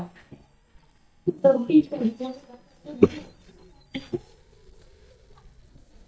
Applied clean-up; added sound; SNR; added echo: neural mask model DeepFilterNet 3.